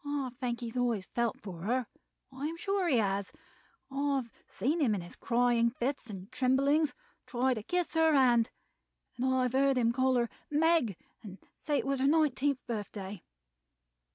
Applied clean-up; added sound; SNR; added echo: none; none; none; none.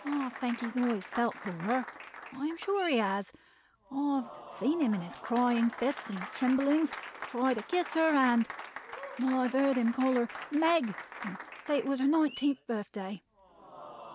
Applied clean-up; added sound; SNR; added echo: none; Applause; 13 dB; none.